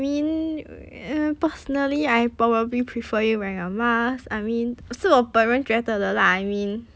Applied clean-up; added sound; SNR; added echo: none; none; none; none.